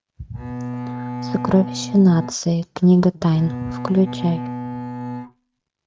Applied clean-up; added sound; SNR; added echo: neural mask model RNNoise.